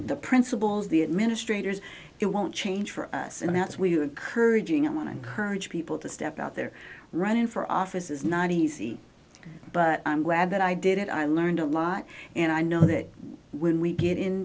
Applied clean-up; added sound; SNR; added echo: none; none; none; none.